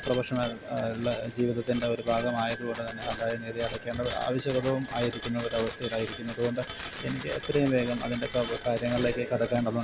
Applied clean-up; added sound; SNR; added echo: none; Bicycle bell; 11 dB; none.